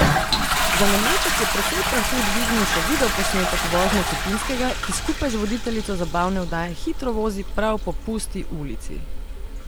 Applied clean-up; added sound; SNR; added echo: none; Toilet flush; -3 dB; none.